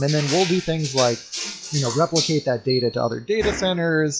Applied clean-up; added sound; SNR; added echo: classical method log-MMSE.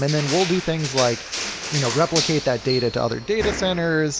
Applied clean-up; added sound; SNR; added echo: none; Crushing; 7 dB; none.